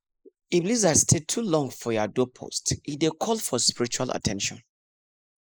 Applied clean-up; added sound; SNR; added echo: neural mask model Resemble Enhance denoiser.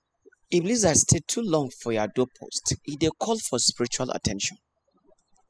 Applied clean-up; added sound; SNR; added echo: classical method spectral subtraction.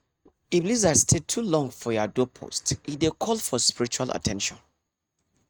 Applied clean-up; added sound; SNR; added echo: neural mask model RNNoise.